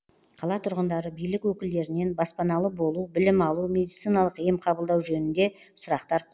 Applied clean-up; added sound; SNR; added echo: none; none; none; none.